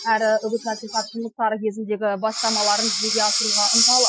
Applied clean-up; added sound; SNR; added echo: classical method Wiener filter.